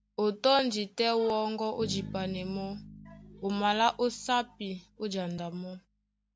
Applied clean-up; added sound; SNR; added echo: none; Bass guitar; 17 dB; none.